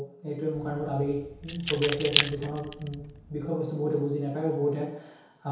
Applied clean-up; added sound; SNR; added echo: none; Keys jangling; 3 dB; reverberation time 2.2 s.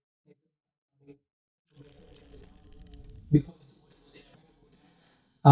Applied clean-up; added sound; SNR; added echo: neural mask model DeepFilterNet 3.